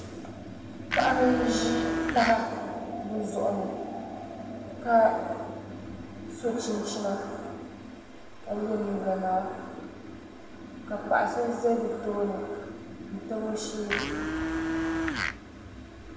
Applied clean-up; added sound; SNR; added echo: none; Domestic sounds, home sounds; 0 dB; reverberation time 1.1 s.